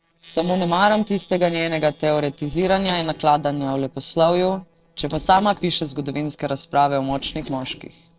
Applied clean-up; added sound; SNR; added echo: neural separator model SepFormer DNS4.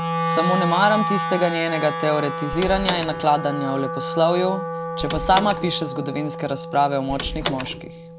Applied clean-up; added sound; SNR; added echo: none; Wind instrument, woodwind instrument + Door; 4 dB; none.